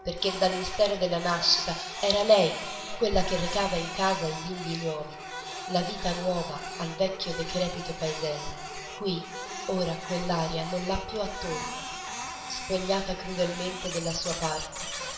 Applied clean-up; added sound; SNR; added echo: none; Printer; 9 dB; reverberation time 2.2 s.